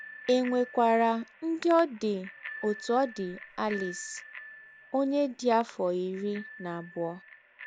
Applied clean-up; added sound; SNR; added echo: none; Bicycle bell; 17 dB; none.